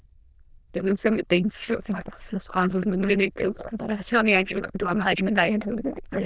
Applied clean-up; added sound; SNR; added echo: neural diffusion model UNIVERSE++.